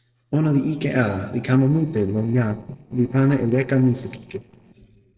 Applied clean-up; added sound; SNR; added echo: neural separator model SepFormer DNS4.